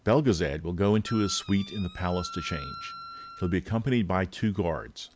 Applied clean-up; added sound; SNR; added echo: none; Wind instrument, woodwind instrument; 14 dB; none.